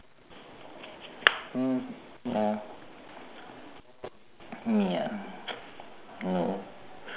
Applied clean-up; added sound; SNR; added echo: none; none; none; none.